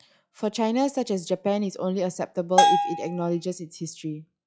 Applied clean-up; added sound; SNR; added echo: classical method log-MMSE.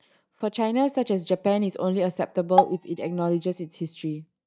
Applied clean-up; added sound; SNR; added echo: neural mask model DeepFilterNet 3.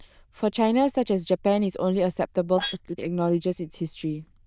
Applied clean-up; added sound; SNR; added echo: neural diffusion model UNIVERSE++.